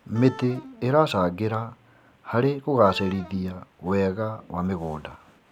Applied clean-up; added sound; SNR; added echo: none; Wind instrument, woodwind instrument; 19 dB; none.